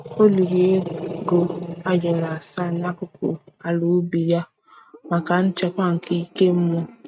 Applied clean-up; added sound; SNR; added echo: neural mask model RNNoise.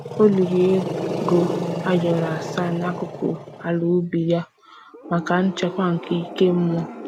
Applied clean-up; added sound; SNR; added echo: none; Growling; 8 dB; none.